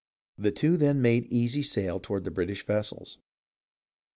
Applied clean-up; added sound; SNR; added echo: none; none; none; none.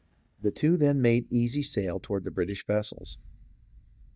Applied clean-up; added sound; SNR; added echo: neural mask model DeepFilterNet 3.